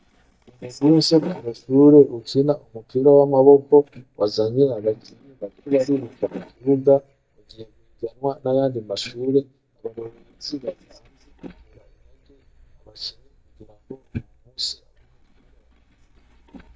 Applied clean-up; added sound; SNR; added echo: neural mask model DeepFilterNet 3.